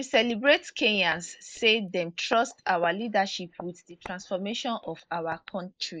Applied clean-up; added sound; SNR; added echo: neural mask model Resemble Enhance denoiser.